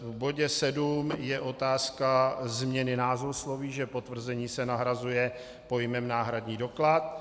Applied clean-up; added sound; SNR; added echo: none; Door / Car; 18 dB; none.